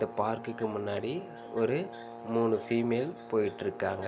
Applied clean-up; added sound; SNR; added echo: none; Brass instrument; 14 dB; none.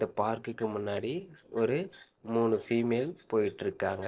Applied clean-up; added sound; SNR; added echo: neural separator model SepFormer DNS4.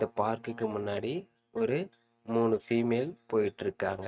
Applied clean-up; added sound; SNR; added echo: neural mask model RNNoise.